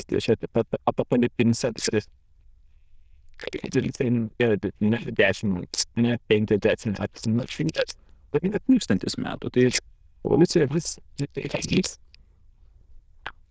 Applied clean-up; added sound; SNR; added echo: neural diffusion model UNIVERSE++.